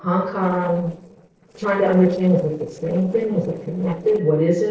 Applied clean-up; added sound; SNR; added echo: neural separator model SepFormer DNS4.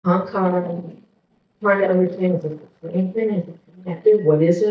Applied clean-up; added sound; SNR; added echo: neural mask model DeepFilterNet 3.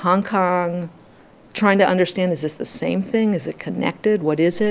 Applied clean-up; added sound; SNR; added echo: none; none; none; none.